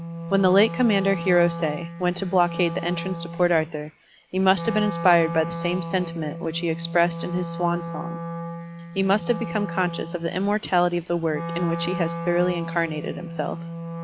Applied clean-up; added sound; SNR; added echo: none; Wind instrument, woodwind instrument; 8 dB; none.